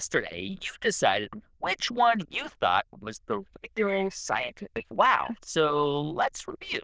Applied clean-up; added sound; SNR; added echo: neural diffusion model UNIVERSE++.